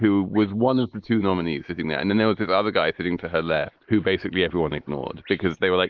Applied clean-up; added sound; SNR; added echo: neural mask model Resemble Enhance denoiser.